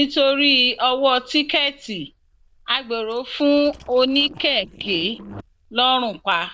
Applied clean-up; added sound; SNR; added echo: neural diffusion model UNIVERSE++.